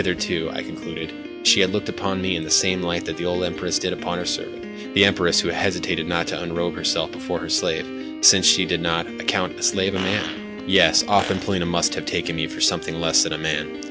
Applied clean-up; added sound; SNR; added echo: none; Piano + Fart; 9 dB; none.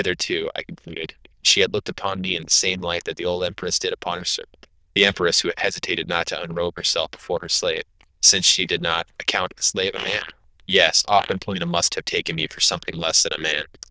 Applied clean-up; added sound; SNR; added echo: neural diffusion model UNIVERSE++.